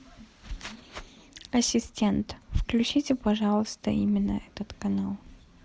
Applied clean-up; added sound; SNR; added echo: none; none; none; none.